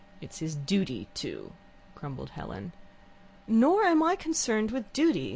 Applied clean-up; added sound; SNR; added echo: none; none; none; none.